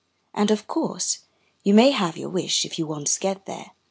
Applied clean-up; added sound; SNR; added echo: none; none; none; none.